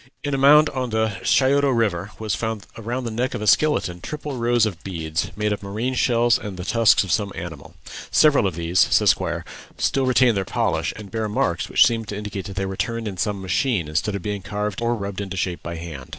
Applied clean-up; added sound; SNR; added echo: neural separator model SepFormer DNS4.